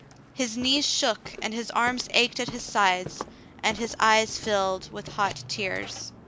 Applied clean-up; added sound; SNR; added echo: none; Walk, footsteps; 16 dB; none.